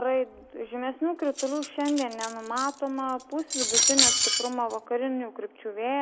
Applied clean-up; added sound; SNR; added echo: none; Cutlery, silverware; -2 dB; none.